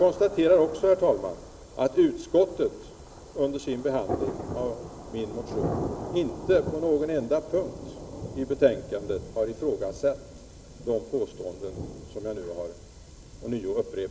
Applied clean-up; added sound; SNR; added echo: none; Thunder; 11 dB; reverberation time 2.3 s.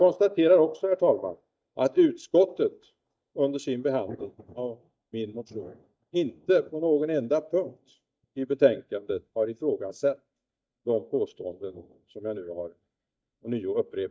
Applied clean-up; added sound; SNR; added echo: neural mask model DeepFilterNet 3.